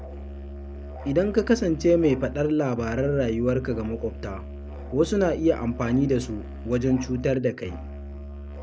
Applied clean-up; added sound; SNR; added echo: none; Musical instrument; 11 dB; none.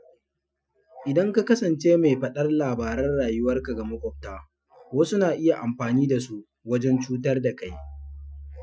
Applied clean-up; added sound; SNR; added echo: classical method Wiener filter.